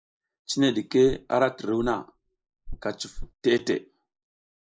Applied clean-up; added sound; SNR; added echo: neural mask model Resemble Enhance denoiser.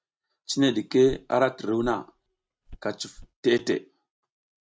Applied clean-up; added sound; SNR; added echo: neural mask model RNNoise.